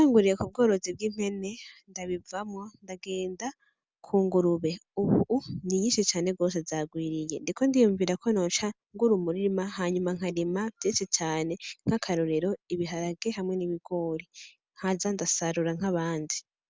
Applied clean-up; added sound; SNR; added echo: none; none; none; none.